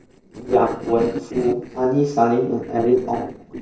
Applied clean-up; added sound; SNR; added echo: neural separator model SepFormer DNS4.